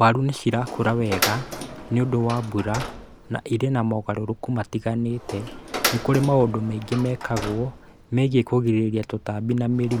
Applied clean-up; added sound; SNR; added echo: none; Door; 11 dB; none.